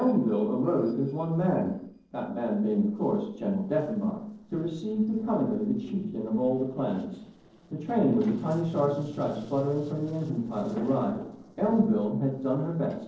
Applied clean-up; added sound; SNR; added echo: neural separator model SepFormer DNS4.